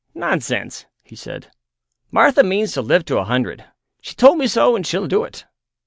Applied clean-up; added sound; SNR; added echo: none; none; none; none.